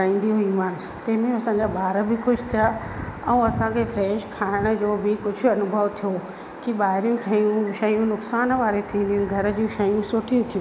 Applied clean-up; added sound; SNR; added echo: none; none; none; none.